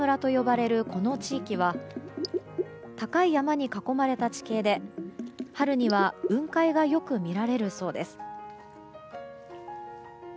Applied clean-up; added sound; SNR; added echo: none; Bathtub (filling or washing); 10 dB; none.